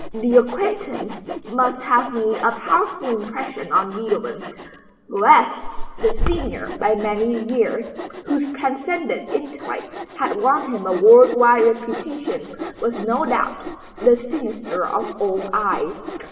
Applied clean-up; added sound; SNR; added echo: none; Sawing; 14 dB; reverberation time 1.9 s.